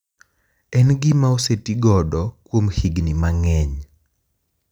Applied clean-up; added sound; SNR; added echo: none; none; none; none.